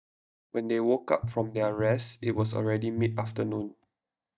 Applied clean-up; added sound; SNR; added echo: neural mask model DeepFilterNet 3.